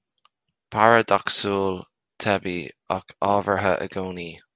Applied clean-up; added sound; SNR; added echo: none; none; none; none.